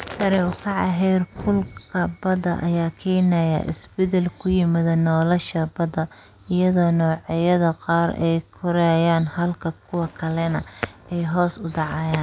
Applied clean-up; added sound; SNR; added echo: none; none; none; none.